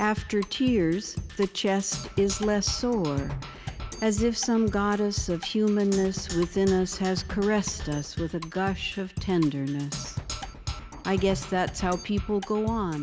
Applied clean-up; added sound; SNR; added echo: none; Percussion; 10 dB; none.